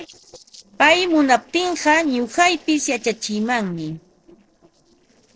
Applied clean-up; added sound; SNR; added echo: neural separator model SepFormer DNS4.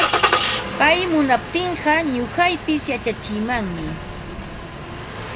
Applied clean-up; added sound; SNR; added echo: none; Engine starting; 3 dB; none.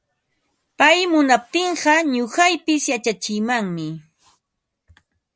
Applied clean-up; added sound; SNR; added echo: none; none; none; none.